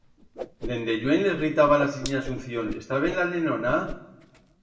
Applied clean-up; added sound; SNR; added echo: none; Whoosh, swoosh, swish; 13 dB; reverberation time 0.7 s.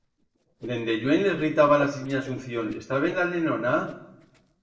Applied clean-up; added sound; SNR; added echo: neural separator model SepFormer DNS4.